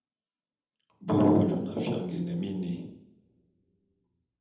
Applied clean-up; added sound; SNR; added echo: none; none; none; reverberation time 0.8 s.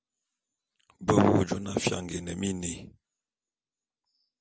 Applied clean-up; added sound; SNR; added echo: none; none; none; none.